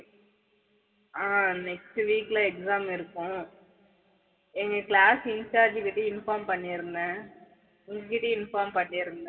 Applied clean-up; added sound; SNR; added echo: none; none; none; reverberation time 2.1 s.